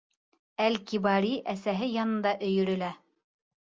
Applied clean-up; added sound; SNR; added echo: none; none; none; none.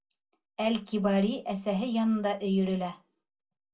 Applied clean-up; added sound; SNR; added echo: none; none; none; reverberation time 0.2 s.